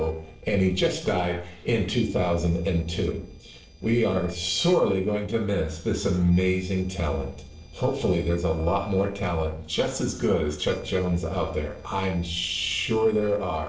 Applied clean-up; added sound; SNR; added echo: neural separator model SepFormer DNS4.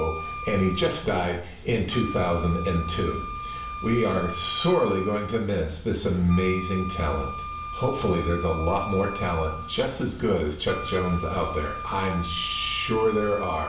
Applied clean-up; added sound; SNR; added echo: none; Wind instrument, woodwind instrument; 10 dB; reverberation time 0.6 s.